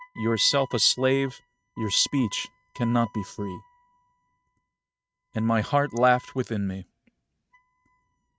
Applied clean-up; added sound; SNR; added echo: neural mask model RNNoise.